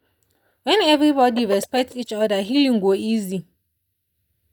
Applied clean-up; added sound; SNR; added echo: neural mask model DeepFilterNet 3.